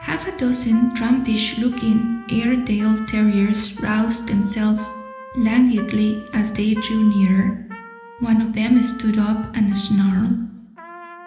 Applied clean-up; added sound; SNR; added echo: none; Trumpet; 19 dB; reverberation time 1.0 s.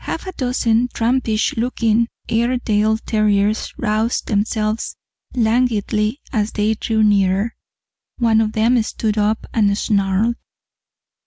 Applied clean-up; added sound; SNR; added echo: none; none; none; none.